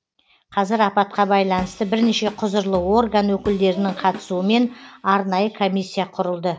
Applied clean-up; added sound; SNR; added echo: none; Drum kit; 18 dB; none.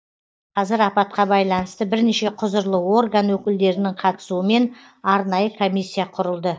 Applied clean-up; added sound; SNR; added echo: neural mask model DeepFilterNet 3.